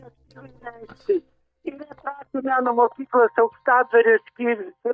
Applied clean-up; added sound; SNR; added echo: neural mask model DeepFilterNet 3.